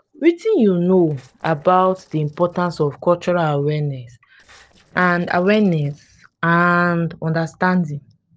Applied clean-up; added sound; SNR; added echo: neural separator model SepFormer DNS4.